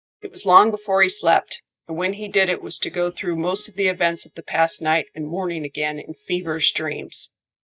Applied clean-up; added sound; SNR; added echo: neural mask model DeepFilterNet 3.